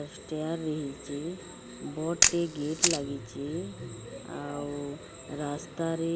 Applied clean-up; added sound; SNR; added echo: none; Camera; -4 dB; none.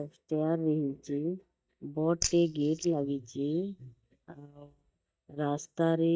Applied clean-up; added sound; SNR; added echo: neural mask model DeepFilterNet 3.